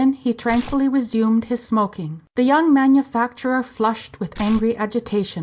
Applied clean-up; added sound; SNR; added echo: none; Tearing; 15 dB; none.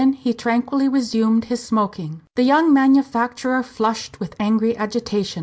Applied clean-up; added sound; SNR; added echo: none; none; none; none.